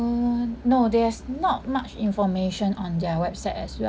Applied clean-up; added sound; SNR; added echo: none; none; none; none.